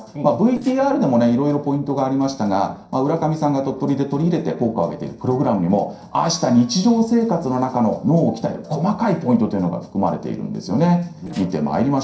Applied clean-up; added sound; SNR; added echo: neural separator model SepFormer DNS4.